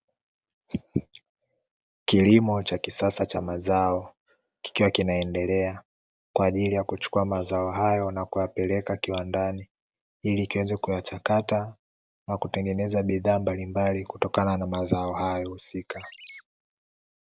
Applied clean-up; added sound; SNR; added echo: none; Chirp, tweet; 18 dB; none.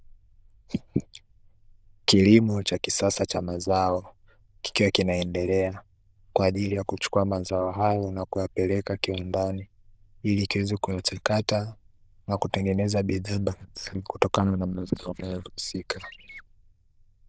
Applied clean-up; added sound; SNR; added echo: neural diffusion model UNIVERSE++.